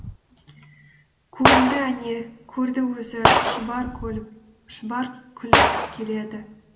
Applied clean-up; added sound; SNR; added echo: none; Gunshot, gunfire; -4 dB; reverberation time 0.9 s.